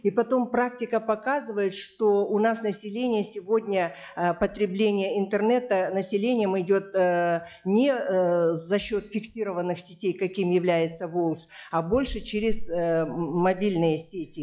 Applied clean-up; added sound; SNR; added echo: classical method log-MMSE.